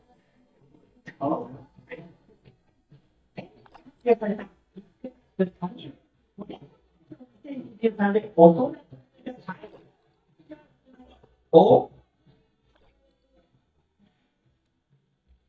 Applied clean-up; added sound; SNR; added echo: neural mask model DeepFilterNet 3.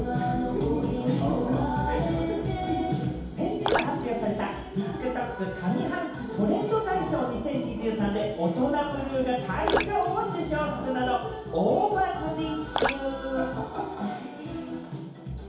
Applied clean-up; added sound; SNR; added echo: none; Drip; 7 dB; reverberation time 2.2 s.